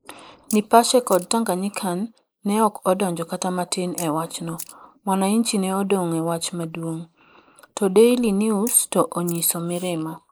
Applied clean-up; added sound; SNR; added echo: neural mask model Resemble Enhance denoiser.